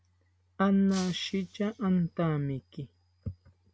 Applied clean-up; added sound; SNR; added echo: none; Shatter; 19 dB; none.